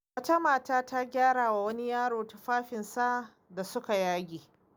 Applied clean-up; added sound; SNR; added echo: none; none; none; none.